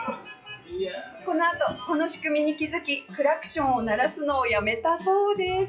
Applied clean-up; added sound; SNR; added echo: classical method WPE with log-MMSE.